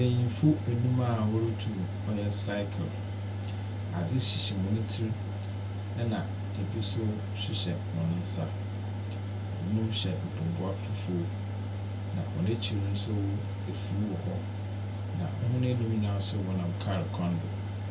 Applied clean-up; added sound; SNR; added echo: none; Mechanical fan; 1 dB; reverberation time 0.2 s.